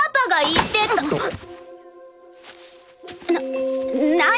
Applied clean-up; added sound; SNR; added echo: none; none; none; none.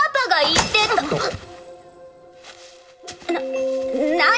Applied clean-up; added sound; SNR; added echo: none; none; none; reverberation time 1.0 s.